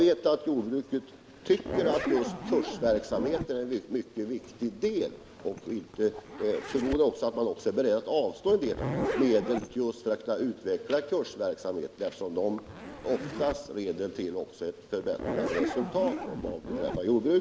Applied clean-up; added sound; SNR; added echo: none; Zipper (clothing); 8 dB; none.